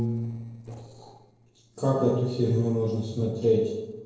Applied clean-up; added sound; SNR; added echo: neural separator model SepFormer DNS4.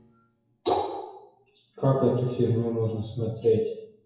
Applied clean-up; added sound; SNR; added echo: classical method WPE with log-MMSE.